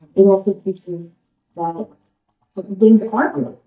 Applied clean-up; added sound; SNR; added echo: neural mask model DeepFilterNet 3.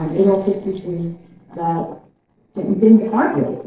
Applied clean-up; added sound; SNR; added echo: neural separator model SepFormer DNS4.